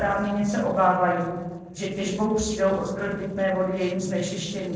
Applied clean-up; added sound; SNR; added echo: neural separator model SepFormer DNS4.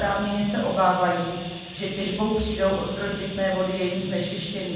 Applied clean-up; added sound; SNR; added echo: none; Bathtub (filling or washing); 15 dB; reverberation time 1.2 s.